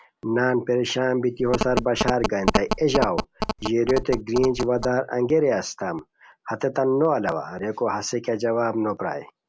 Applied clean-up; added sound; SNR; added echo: none; Telephone; 4 dB; none.